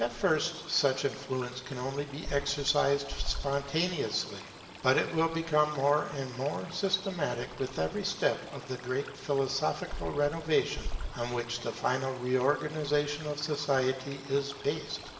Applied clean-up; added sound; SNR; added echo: none; Stream; 11 dB; reverberation time 2.2 s.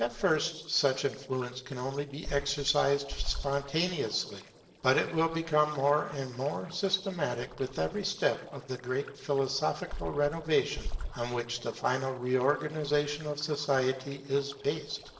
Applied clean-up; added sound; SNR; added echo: neural separator model SepFormer DNS4.